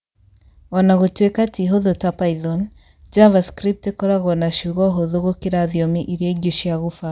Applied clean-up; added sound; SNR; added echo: none; none; none; none.